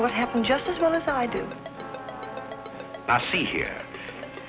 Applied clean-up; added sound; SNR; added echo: none; Trumpet + Ringtone; 12 dB; none.